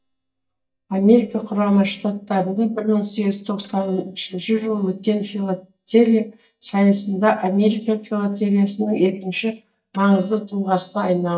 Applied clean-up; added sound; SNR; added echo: neural mask model DeepFilterNet 3.